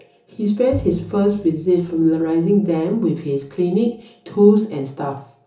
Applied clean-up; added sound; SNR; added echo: none; Bowed string instrument; 17 dB; reverberation time 0.8 s.